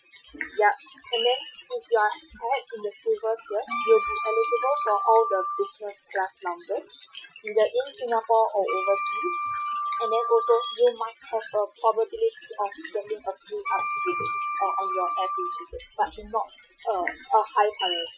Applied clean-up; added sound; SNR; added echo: classical method Wiener filter.